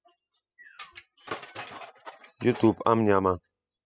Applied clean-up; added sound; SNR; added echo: classical method spectral subtraction.